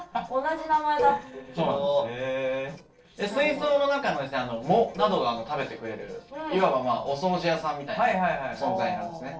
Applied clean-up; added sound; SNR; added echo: neural separator model SepFormer DNS4.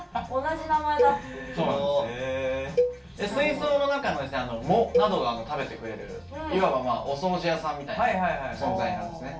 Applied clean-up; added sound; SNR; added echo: none; Cowbell; 5 dB; reverberation time 0.3 s.